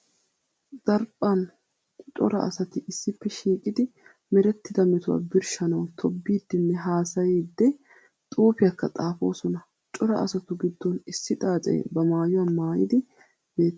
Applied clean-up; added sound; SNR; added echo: none; none; none; none.